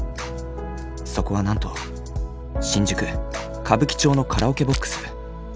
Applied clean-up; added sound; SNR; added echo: none; Rattle; 14 dB; none.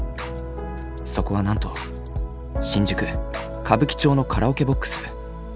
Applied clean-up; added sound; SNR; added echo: none; none; none; none.